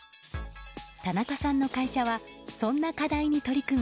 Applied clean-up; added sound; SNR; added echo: none; none; none; none.